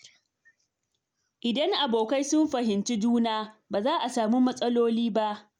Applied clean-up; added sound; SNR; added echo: none; none; none; none.